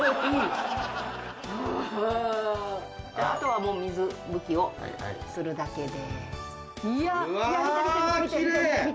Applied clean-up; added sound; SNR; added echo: none; none; none; none.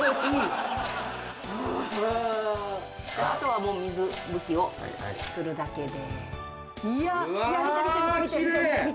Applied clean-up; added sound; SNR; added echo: none; Clock; 17 dB; none.